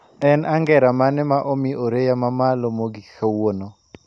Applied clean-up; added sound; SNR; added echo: none; none; none; none.